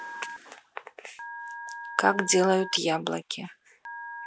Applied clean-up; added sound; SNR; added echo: none; Telephone; 12 dB; none.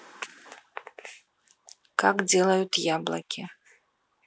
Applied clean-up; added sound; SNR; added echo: none; none; none; none.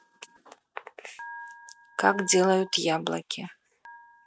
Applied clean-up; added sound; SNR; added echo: neural mask model RNNoise.